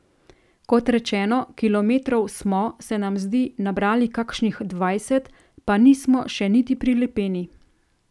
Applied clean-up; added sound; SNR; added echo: none; none; none; none.